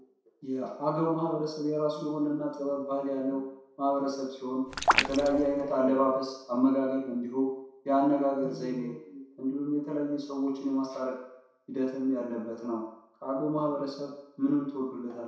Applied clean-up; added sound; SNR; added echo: none; Raindrop; 0 dB; reverberation time 0.7 s.